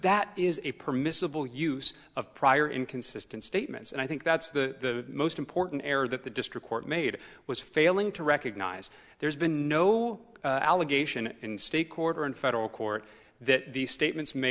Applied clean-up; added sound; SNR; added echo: none; none; none; none.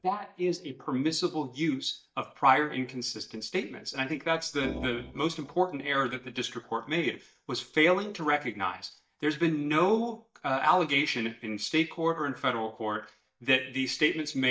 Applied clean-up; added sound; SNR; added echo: neural mask model DeepFilterNet 3.